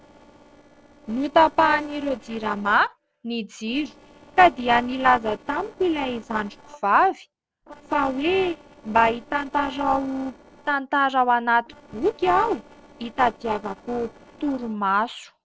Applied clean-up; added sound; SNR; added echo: neural separator model SepFormer DNS4.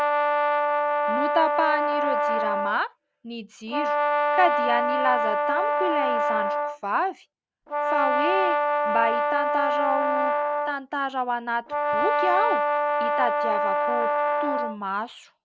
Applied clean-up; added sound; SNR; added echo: none; Brass instrument; -5 dB; none.